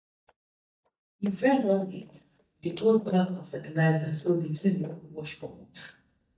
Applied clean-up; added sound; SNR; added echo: neural mask model DeepFilterNet 3.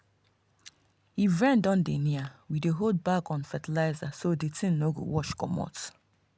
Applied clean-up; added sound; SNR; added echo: none; none; none; none.